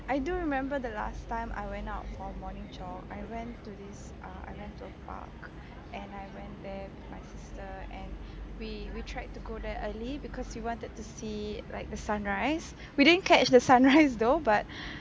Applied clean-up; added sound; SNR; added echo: none; none; none; none.